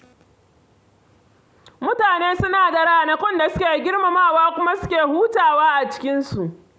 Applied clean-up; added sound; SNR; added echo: none; none; none; none.